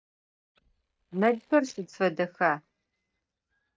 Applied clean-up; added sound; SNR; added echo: neural mask model DeepFilterNet 3.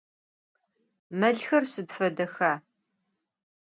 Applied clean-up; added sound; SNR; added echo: none; none; none; none.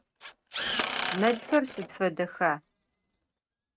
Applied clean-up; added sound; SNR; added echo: neural mask model RNNoise.